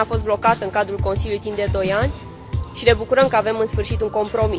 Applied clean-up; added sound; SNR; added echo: none; Drum kit; 6 dB; none.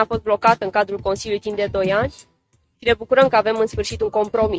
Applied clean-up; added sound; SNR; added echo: neural mask model RNNoise.